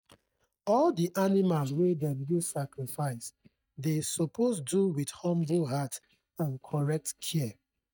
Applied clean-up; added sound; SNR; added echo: neural mask model DeepFilterNet 3.